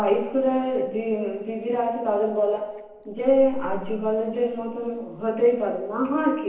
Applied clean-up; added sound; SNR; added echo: none; Chewing, mastication; 16 dB; reverberation time 0.9 s.